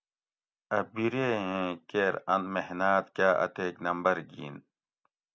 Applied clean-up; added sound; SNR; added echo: none; none; none; none.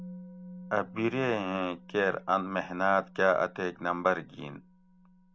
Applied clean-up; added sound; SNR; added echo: none; Musical instrument; 18 dB; none.